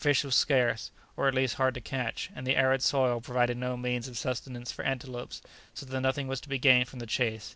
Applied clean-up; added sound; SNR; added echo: none; none; none; none.